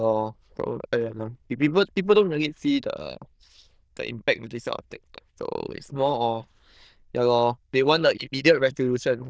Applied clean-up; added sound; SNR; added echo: neural diffusion model UNIVERSE++.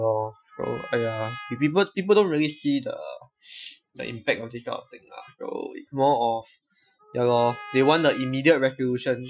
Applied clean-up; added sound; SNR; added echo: classical method Wiener filter.